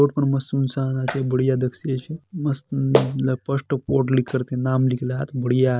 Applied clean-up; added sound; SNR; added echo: none; Marimba, xylophone + Clapping; 10 dB; none.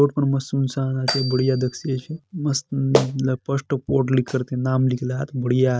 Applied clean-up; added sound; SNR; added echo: neural mask model RNNoise.